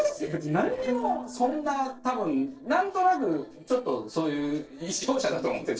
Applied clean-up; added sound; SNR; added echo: neural separator model SepFormer DNS4.